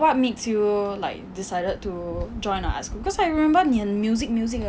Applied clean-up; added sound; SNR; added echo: none; none; none; none.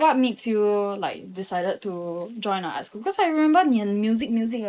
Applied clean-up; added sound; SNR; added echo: neural mask model Resemble Enhance denoiser.